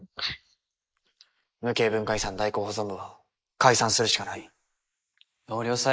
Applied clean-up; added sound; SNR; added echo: neural mask model Resemble Enhance denoiser.